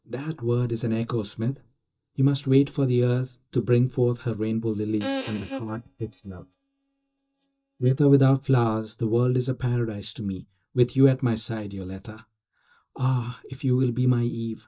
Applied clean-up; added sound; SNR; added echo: neural mask model DeepFilterNet 3.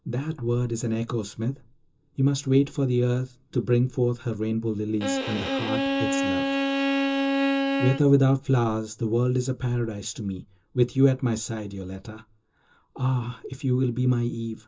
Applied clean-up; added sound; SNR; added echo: none; Bowed string instrument; 0 dB; reverberation time 0.2 s.